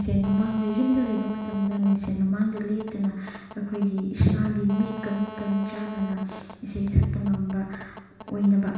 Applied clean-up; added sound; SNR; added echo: none; Telephone; 15 dB; reverberation time 1.1 s.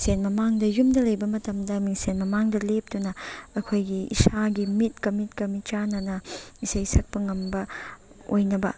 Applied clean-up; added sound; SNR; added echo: none; none; none; none.